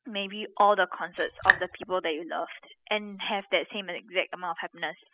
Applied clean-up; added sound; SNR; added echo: classical method spectral subtraction.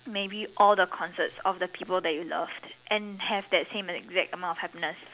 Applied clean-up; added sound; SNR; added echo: none; none; none; none.